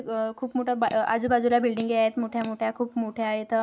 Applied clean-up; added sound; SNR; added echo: none; Crack / Crackle; 20 dB; none.